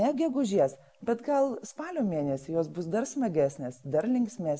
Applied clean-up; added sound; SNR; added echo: none; none; none; none.